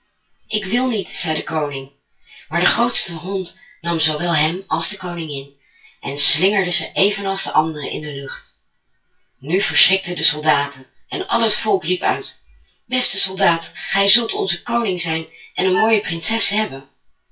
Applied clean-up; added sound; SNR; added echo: classical method WPE with log-MMSE.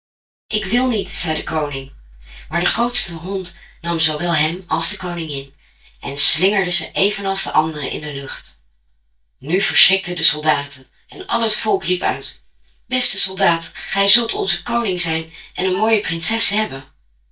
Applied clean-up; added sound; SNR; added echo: neural mask model DeepFilterNet 3.